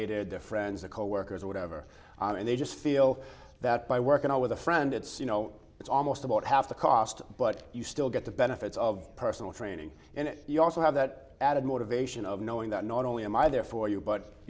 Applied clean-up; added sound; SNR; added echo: none; none; none; none.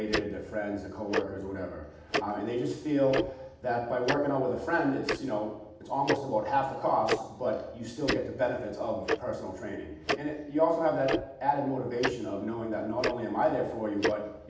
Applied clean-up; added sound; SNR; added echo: none; Tick-tock; 6 dB; reverberation time 0.8 s.